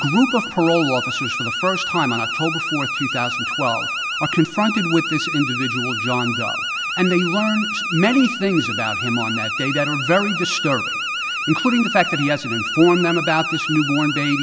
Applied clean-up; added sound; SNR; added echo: none; Alarm; 4 dB; none.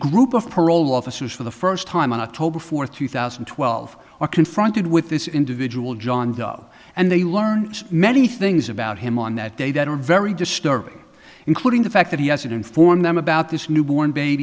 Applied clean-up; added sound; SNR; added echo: none; none; none; none.